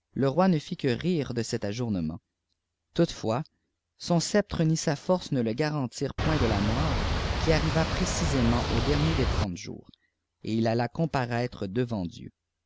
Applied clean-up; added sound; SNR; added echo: none; Boat, Water vehicle; -1 dB; none.